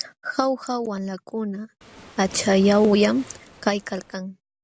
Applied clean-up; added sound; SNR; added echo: none; Waves, surf; 19 dB; none.